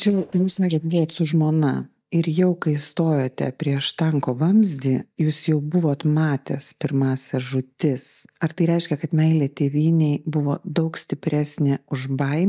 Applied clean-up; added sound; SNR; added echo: neural mask model DeepFilterNet 3.